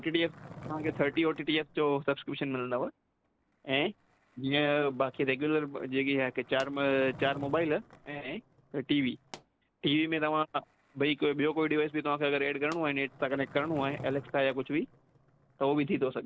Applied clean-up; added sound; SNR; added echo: none; Explosion + Skateboard; 20 dB; none.